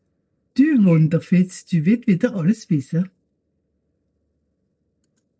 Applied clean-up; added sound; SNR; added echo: neural separator model SepFormer DNS4.